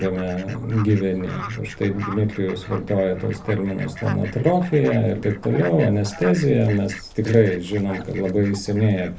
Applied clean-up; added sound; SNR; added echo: none; Fowl; 16 dB; reverberation time 0.3 s.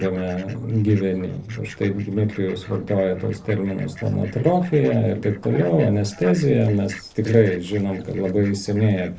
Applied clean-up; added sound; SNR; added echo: neural separator model SepFormer DNS4.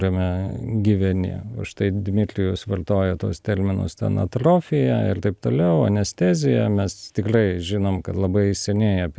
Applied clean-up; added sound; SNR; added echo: none; none; none; none.